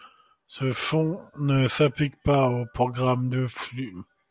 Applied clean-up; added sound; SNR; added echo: none; none; none; none.